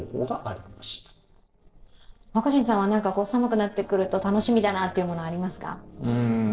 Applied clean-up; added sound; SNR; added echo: neural separator model SepFormer DNS4.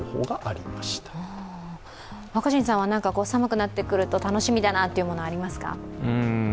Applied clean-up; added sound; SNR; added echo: none; none; none; none.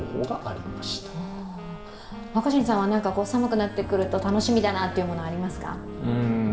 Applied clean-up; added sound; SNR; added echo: none; Wind instrument, woodwind instrument; 19 dB; reverberation time 1.8 s.